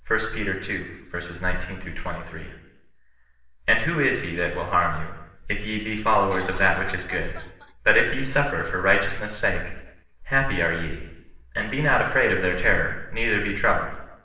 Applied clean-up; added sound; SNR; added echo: none; Cough; 16 dB; reverberation time 0.8 s.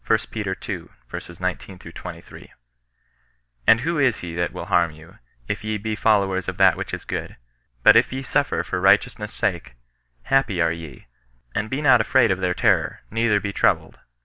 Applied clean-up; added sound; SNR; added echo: none; none; none; none.